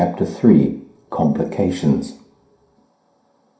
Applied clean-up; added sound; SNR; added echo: none; none; none; reverberation time 0.5 s.